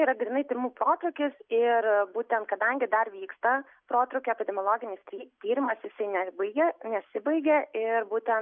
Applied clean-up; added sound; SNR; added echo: none; none; none; none.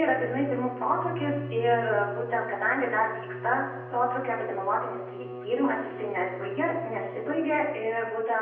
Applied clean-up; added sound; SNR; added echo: none; Bowed string instrument; 11 dB; reverberation time 0.8 s.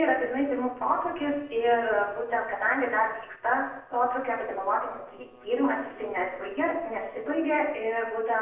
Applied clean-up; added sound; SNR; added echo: neural separator model SepFormer DNS4.